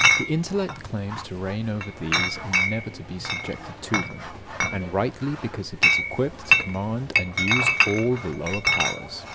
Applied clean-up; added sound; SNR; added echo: none; Chatter / Chink, clink; -3 dB; none.